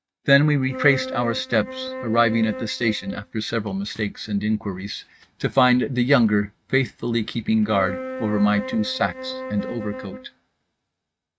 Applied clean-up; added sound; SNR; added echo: neural mask model RNNoise.